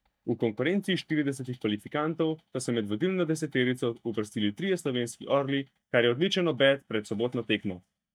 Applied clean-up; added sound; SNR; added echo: neural mask model DeepFilterNet 3.